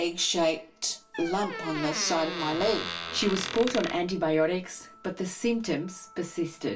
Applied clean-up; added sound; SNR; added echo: none; Squeak; 7 dB; reverberation time 0.2 s.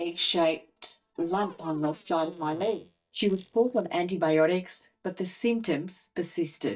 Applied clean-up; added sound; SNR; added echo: neural mask model DeepFilterNet 3.